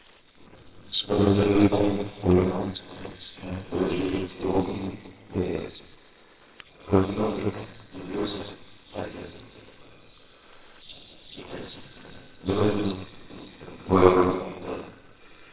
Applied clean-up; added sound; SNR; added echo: neural separator model SepFormer WHAMR!.